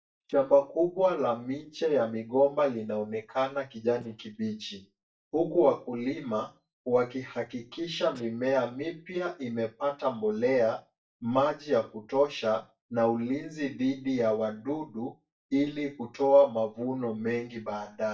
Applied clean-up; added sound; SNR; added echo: neural mask model DeepFilterNet 3.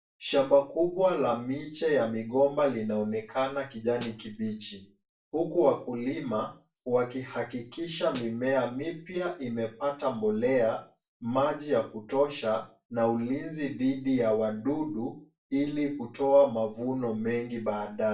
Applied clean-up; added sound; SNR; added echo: none; Snare drum; 17 dB; reverberation time 0.3 s.